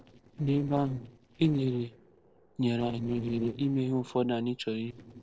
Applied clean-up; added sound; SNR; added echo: neural separator model SepFormer DNS4.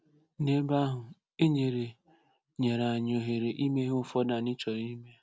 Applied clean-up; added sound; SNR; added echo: none; none; none; none.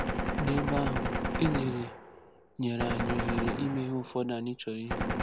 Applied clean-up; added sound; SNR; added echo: none; Gunshot, gunfire; 0 dB; none.